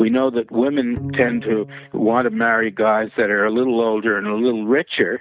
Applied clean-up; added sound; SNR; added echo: neural mask model RNNoise.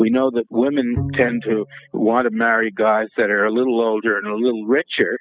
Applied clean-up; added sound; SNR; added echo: classical method spectral subtraction.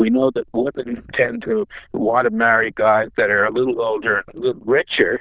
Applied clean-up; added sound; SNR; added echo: neural diffusion model UNIVERSE++.